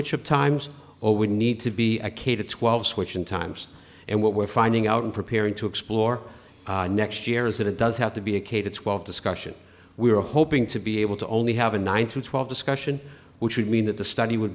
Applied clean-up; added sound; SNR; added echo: none; none; none; none.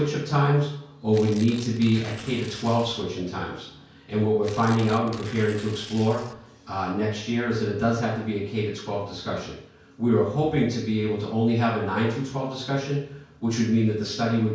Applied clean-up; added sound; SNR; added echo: none; Tearing; 19 dB; reverberation time 0.5 s.